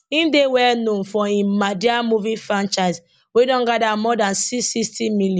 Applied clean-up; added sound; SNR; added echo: none; none; none; none.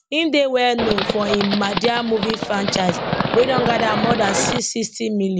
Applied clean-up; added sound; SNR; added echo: none; Livestock, farm animals, working animals; 2 dB; none.